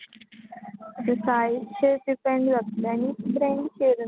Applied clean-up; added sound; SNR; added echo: none; none; none; none.